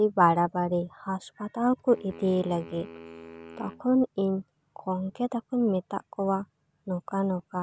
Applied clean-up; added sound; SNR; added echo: none; Wind instrument, woodwind instrument; 19 dB; none.